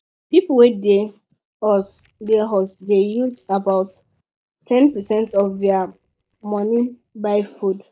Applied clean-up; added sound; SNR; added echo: neural mask model DeepFilterNet 3.